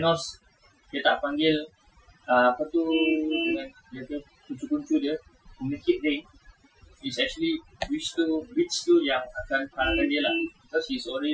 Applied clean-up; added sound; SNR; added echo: classical method Wiener filter.